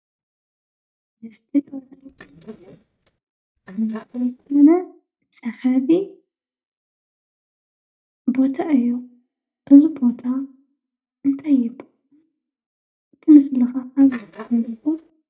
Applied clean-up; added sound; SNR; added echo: neural mask model DeepFilterNet 3.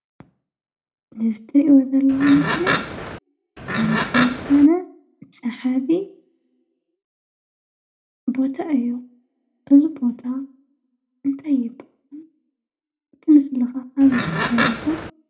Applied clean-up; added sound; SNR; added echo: none; Livestock, farm animals, working animals; 3 dB; reverberation time 0.2 s.